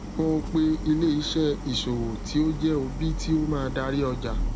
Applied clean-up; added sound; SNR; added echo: none; Idling; 6 dB; reverberation time 0.8 s.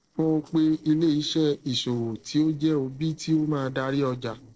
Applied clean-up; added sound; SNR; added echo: neural separator model SepFormer DNS4.